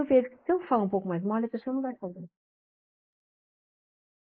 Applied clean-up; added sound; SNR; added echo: neural mask model Resemble Enhance denoiser.